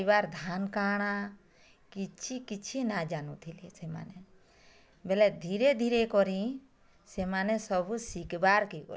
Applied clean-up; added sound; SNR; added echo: none; none; none; none.